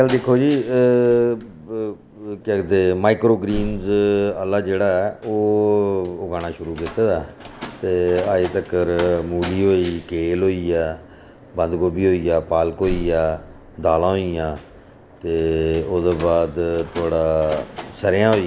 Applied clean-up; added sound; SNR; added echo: none; Slam; 17 dB; none.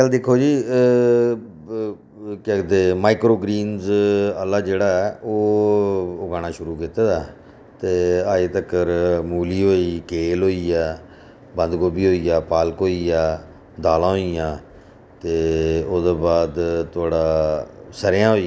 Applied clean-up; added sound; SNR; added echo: none; none; none; none.